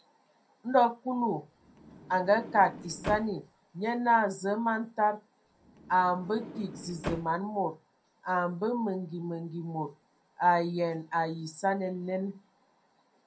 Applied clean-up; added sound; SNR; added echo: none; Sliding door; 12 dB; reverberation time 0.3 s.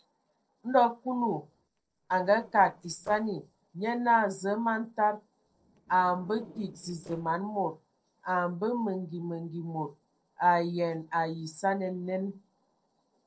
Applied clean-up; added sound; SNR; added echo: neural separator model SepFormer DNS4.